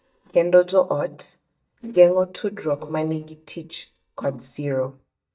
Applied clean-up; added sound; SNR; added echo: neural mask model DeepFilterNet 3.